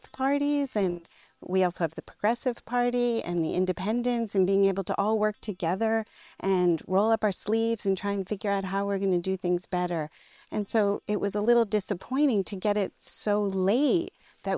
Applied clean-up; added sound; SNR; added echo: neural separator model SepFormer WHAM!.